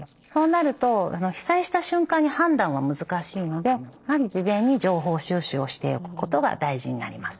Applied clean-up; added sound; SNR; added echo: neural separator model SepFormer DNS4.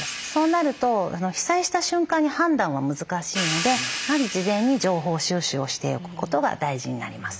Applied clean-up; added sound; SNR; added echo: none; Hi-hat; 11 dB; none.